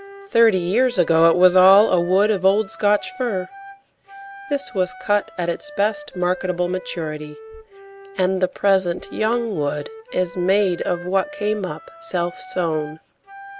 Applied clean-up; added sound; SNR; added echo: none; Wind instrument, woodwind instrument; 18 dB; none.